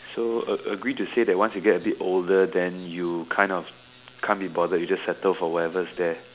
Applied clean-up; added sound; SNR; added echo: none; none; none; none.